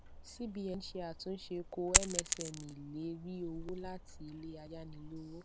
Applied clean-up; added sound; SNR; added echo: none; Coin (dropping); -4 dB; none.